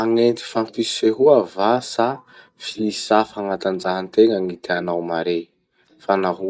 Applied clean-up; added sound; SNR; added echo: neural mask model DeepFilterNet 3.